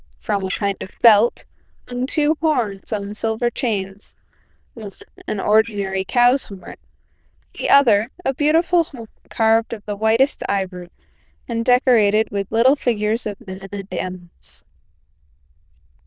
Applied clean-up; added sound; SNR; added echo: neural diffusion model UNIVERSE++.